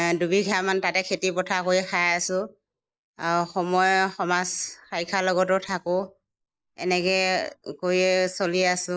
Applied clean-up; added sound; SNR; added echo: neural mask model Resemble Enhance denoiser.